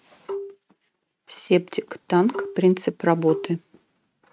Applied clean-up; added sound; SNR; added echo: neural mask model RNNoise.